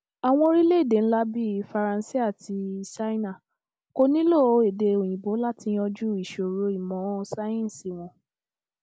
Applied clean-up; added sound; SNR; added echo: none; none; none; none.